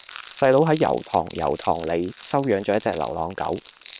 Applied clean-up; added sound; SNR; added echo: neural separator model SepFormer WHAM!.